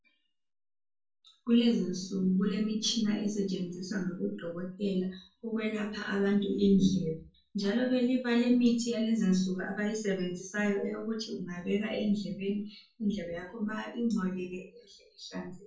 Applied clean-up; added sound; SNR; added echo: none; none; none; reverberation time 0.3 s.